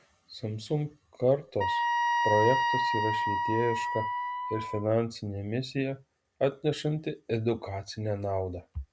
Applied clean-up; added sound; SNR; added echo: none; Wind instrument, woodwind instrument; -2 dB; none.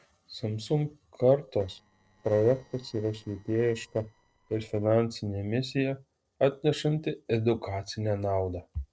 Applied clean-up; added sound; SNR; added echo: neural separator model SepFormer DNS4.